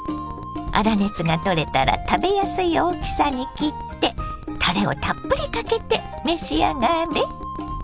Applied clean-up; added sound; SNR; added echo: none; Alarm; 18 dB; none.